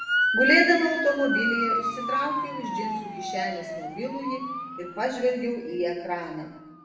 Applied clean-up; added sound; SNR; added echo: none; Motor vehicle (road) / Siren; 1 dB; reverberation time 0.9 s.